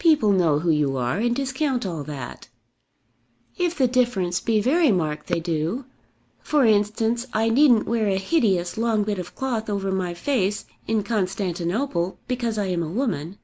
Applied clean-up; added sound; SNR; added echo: neural mask model Resemble Enhance denoiser.